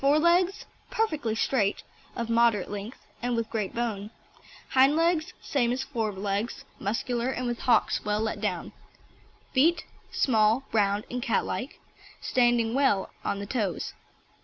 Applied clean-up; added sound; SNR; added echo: none; none; none; none.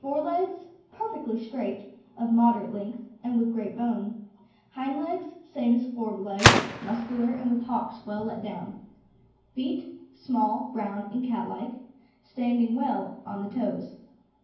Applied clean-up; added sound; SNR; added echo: none; Gunshot, gunfire; -1 dB; reverberation time 0.9 s.